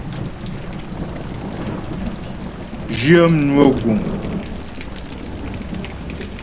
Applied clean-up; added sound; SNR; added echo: none; Thunder / Rain; 5 dB; none.